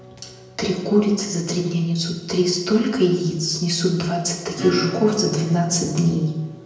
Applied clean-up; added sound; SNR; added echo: none; Acoustic guitar / Strum; 17 dB; reverberation time 1.0 s.